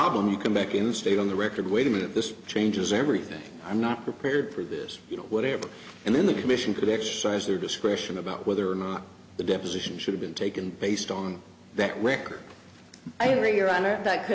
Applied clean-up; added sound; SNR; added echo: none; none; none; none.